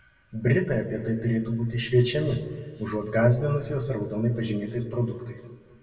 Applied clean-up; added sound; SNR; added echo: none; none; none; reverberation time 1.8 s.